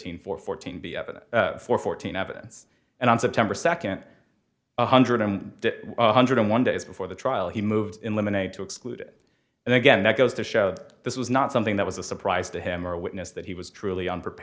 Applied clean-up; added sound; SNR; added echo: none; none; none; none.